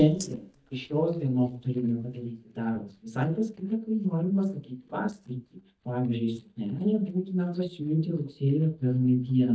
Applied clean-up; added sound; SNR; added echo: neural mask model DeepFilterNet 3.